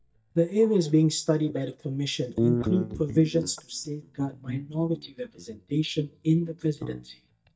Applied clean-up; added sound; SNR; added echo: neural mask model DeepFilterNet 3.